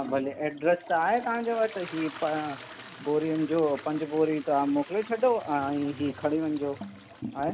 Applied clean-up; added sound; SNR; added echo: none; Toilet flush; 16 dB; none.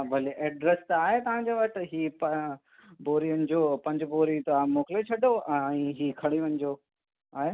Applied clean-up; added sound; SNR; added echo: none; none; none; none.